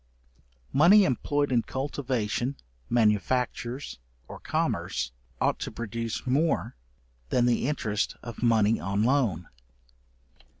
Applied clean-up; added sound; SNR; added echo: none; none; none; none.